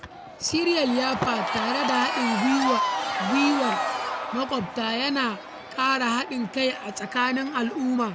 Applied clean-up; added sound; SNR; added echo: none; Crowd / Cheering; 4 dB; none.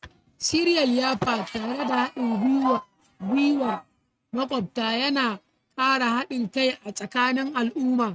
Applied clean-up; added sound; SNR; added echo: neural mask model RNNoise.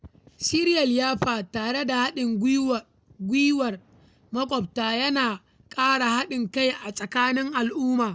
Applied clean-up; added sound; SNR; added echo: none; none; none; none.